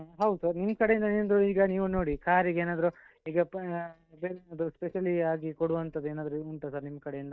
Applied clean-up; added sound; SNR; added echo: neural mask model DeepFilterNet 3.